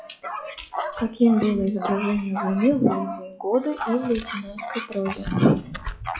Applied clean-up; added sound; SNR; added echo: classical method WPE with log-MMSE.